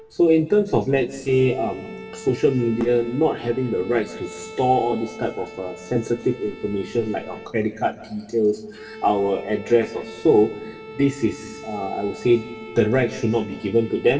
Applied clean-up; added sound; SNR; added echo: none; Bowed string instrument; 18 dB; reverberation time 1.6 s.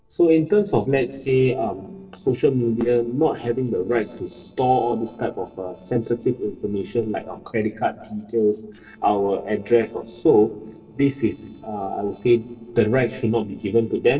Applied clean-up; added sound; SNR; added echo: neural separator model SepFormer DNS4.